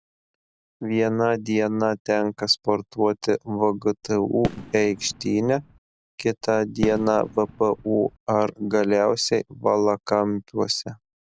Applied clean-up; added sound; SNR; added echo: none; Fireworks; 13 dB; none.